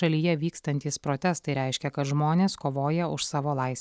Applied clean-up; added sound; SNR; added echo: none; none; none; none.